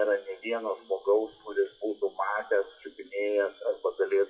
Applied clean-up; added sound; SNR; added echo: classical method WPE with log-MMSE.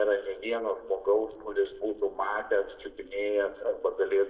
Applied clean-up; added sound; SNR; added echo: neural separator model SepFormer DNS4.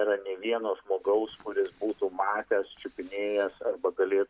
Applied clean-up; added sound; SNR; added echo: none; none; none; none.